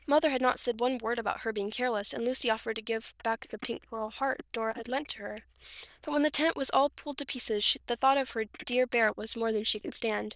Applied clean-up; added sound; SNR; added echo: neural diffusion model UNIVERSE++.